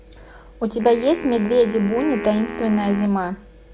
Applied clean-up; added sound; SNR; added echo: none; Wind instrument, woodwind instrument; 12 dB; none.